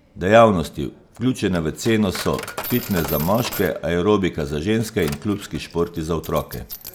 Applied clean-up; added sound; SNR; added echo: none; Coin (dropping); 15 dB; none.